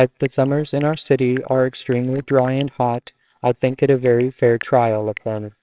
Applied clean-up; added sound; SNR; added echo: neural separator model SepFormer WHAMR!.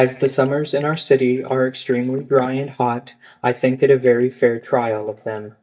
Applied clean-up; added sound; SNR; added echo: neural mask model DeepFilterNet 3.